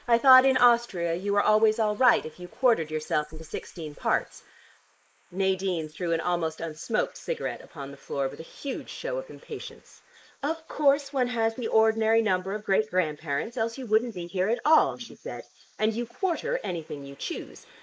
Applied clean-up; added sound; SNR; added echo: neural mask model Resemble Enhance denoiser.